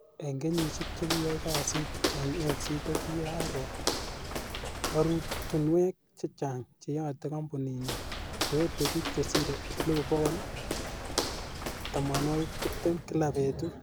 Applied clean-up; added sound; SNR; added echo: none; Walk, footsteps; 3 dB; none.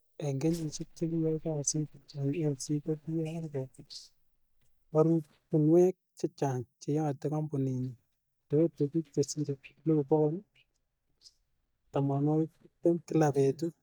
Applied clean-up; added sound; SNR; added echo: neural mask model DeepFilterNet 3.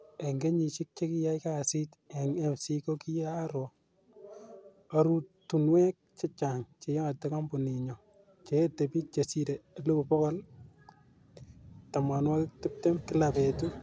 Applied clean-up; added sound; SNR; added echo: none; none; none; none.